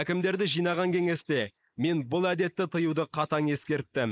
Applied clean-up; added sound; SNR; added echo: neural mask model Resemble Enhance denoiser.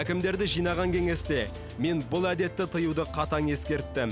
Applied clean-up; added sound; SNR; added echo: none; Fixed-wing aircraft, airplane; 13 dB; none.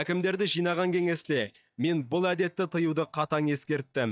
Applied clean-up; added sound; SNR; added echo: neural mask model DeepFilterNet 3.